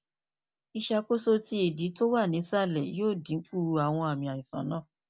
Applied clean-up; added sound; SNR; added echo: none; none; none; none.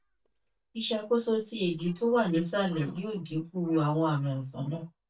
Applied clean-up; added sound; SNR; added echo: neural mask model DeepFilterNet 3.